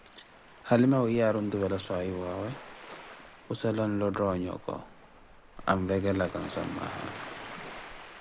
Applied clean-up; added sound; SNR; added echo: none; Waves, surf; 15 dB; none.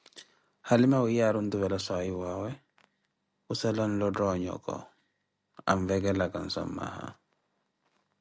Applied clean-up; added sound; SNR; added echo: none; none; none; none.